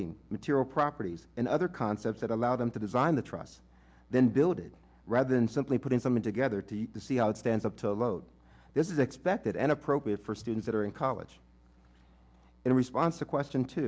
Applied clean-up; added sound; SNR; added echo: none; none; none; none.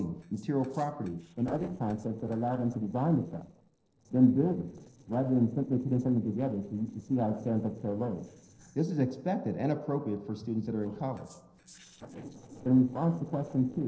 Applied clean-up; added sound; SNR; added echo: neural separator model SepFormer DNS4.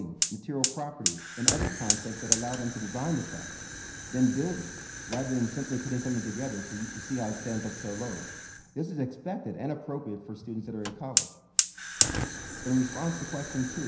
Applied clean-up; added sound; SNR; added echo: none; Fire; 0 dB; reverberation time 0.9 s.